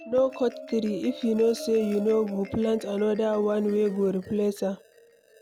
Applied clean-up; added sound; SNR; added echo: none; Marimba, xylophone; 16 dB; none.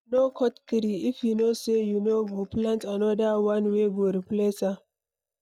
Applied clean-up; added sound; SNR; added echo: neural mask model DeepFilterNet 3.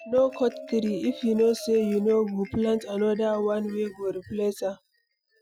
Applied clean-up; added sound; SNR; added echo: classical method Wiener filter.